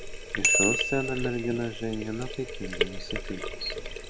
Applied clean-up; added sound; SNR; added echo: none; Bicycle bell + Sink (filling or washing); -2 dB; none.